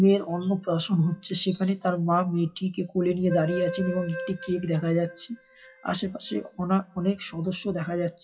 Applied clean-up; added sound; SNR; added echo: classical method WPE with log-MMSE.